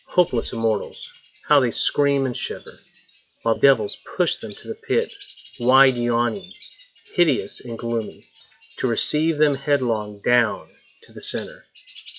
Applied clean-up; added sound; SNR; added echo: classical method log-MMSE.